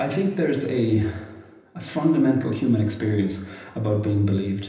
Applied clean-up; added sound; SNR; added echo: none; none; none; reverberation time 0.9 s.